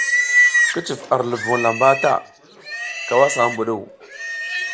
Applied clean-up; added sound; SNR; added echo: none; Livestock, farm animals, working animals; 1 dB; none.